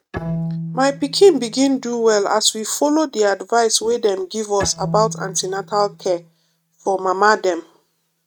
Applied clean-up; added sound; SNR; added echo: neural mask model RNNoise.